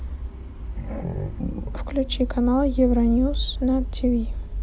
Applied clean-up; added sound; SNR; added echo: none; Growling; 12 dB; none.